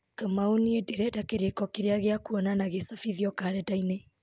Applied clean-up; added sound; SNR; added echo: none; none; none; none.